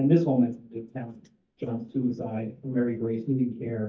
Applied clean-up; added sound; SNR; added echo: neural mask model DeepFilterNet 3.